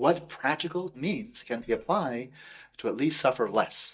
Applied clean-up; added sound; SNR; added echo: neural mask model DeepFilterNet 3.